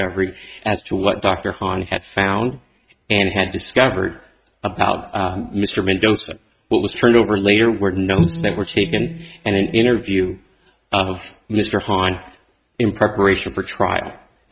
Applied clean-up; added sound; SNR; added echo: neural mask model RNNoise.